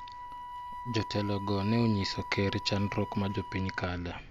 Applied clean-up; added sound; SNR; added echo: none; Wind instrument, woodwind instrument; 10 dB; none.